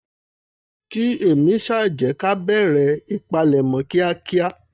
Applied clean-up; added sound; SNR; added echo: neural mask model DeepFilterNet 3.